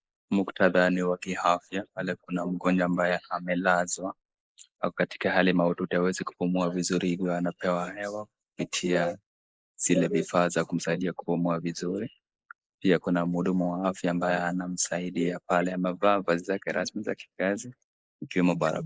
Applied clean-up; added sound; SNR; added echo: neural mask model Resemble Enhance denoiser.